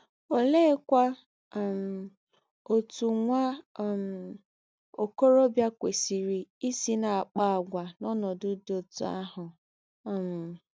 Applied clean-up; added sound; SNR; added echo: none; none; none; none.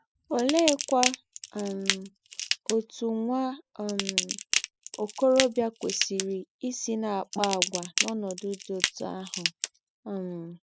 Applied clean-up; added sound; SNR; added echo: classical method spectral subtraction.